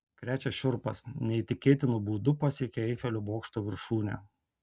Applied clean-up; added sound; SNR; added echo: none; none; none; none.